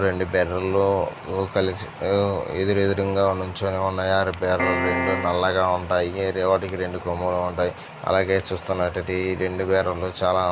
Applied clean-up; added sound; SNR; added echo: none; Piano; 3 dB; none.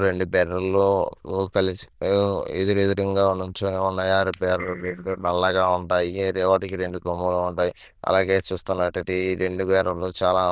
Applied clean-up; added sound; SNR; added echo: neural diffusion model UNIVERSE++.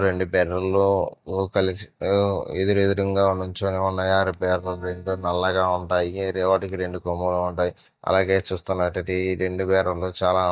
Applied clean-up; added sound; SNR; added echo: neural mask model DeepFilterNet 3.